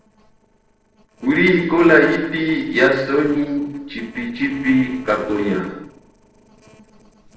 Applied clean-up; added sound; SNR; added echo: neural separator model SepFormer DNS4.